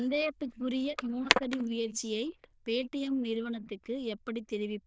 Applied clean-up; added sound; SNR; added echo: neural diffusion model UNIVERSE++.